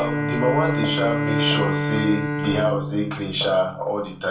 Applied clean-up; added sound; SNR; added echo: none; Bowed string instrument; 1 dB; reverberation time 0.3 s.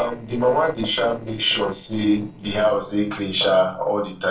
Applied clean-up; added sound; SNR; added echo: neural separator model SepFormer DNS4.